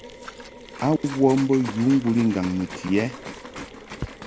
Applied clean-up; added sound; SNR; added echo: none; Mechanisms + Liquid; 14 dB; none.